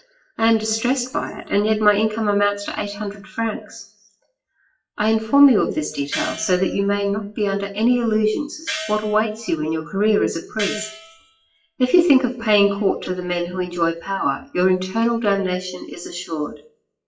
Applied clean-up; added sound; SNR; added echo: classical method WPE with log-MMSE.